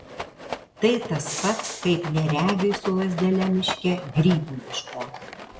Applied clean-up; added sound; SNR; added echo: none; Rattle; 11 dB; none.